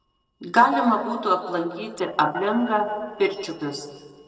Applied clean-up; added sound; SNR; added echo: neural separator model SepFormer DNS4.